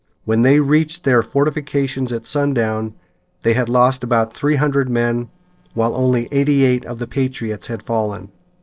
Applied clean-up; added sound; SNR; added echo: neural separator model SepFormer DNS4.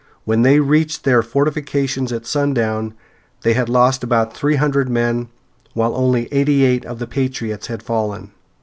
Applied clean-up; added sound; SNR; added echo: none; none; none; none.